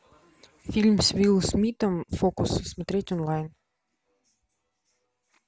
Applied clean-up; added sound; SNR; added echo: none; none; none; none.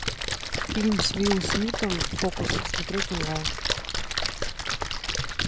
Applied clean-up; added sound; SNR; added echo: none; Splash, splatter; -1 dB; none.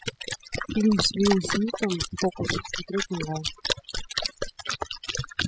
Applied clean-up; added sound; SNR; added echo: classical method spectral subtraction.